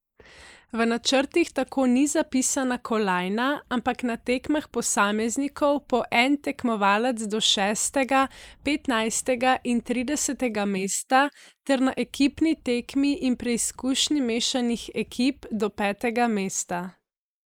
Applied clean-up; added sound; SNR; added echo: neural mask model Resemble Enhance denoiser.